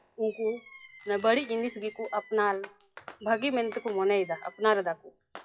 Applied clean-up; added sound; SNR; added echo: classical method WPE with log-MMSE.